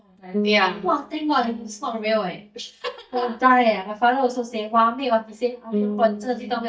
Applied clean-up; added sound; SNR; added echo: neural mask model DeepFilterNet 3.